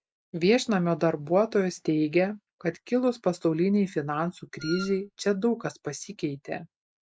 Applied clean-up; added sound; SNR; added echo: none; Wind instrument, woodwind instrument; 13 dB; none.